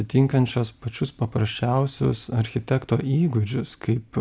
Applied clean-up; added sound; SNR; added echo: none; none; none; none.